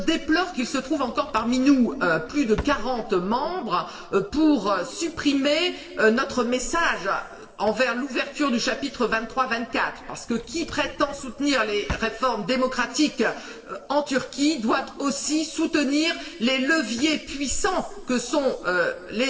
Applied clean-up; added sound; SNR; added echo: neural separator model SepFormer DNS4.